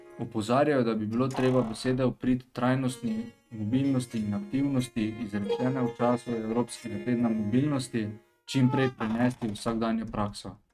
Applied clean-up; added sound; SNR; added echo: neural mask model RNNoise.